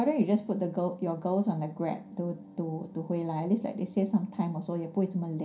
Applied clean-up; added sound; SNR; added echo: none; none; none; reverberation time 0.3 s.